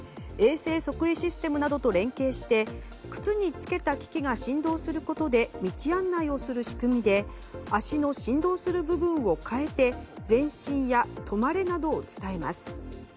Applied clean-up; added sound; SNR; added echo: none; none; none; none.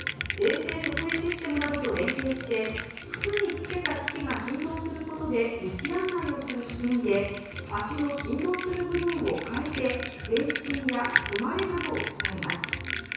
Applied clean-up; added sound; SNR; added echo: none; Bell; 1 dB; reverberation time 1.1 s.